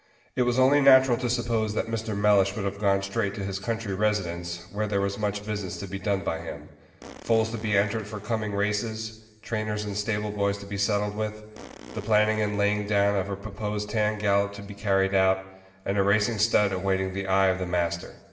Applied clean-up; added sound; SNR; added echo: none; Fart; 17 dB; reverberation time 1.0 s.